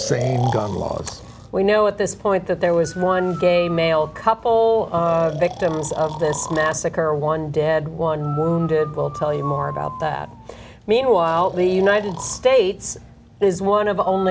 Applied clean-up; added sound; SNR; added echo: none; Breathing; 15 dB; none.